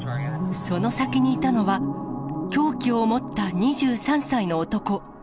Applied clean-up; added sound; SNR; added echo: none; none; none; none.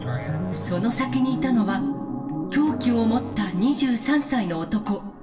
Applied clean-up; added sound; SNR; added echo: none; Musical instrument; 17 dB; reverberation time 0.7 s.